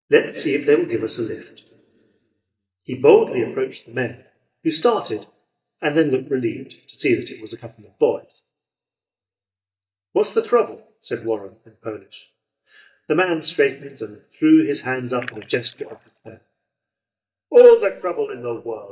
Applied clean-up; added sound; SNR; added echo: neural mask model DeepFilterNet 3.